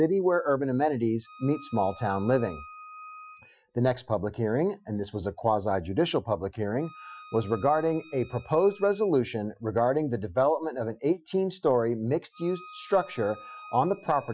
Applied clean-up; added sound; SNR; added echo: classical method Wiener filter.